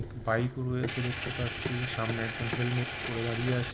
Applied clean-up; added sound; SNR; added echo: none; Engine + Run; 4 dB; none.